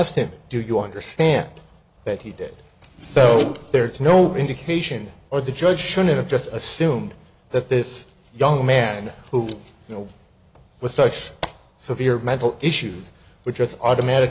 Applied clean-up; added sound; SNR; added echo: none; none; none; none.